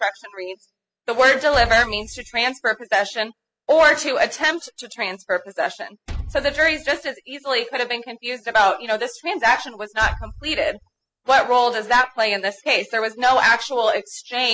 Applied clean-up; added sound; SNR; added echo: classical method spectral subtraction.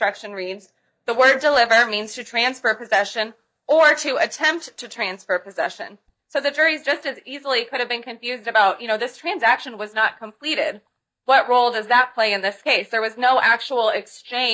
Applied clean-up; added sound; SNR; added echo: neural mask model DeepFilterNet 3.